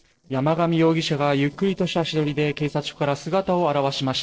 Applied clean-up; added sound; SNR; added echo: neural separator model SepFormer DNS4.